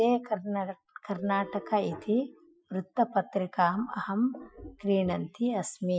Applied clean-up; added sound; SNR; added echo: classical method Wiener filter.